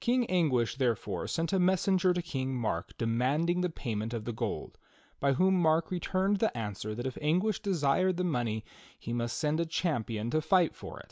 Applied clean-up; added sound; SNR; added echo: none; none; none; none.